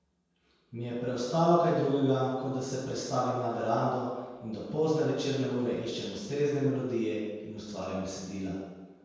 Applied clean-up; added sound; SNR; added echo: none; none; none; reverberation time 1.2 s.